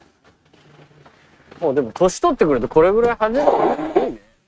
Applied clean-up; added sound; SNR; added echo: neural mask model RNNoise.